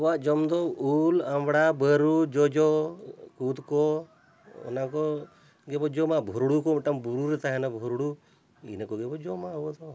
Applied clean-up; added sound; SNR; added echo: none; none; none; none.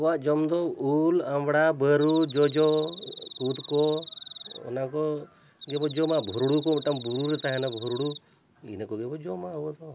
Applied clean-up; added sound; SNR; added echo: none; Cricket; 11 dB; none.